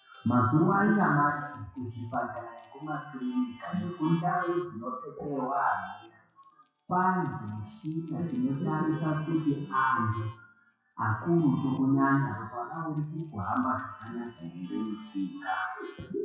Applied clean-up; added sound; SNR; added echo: classical method WPE with log-MMSE.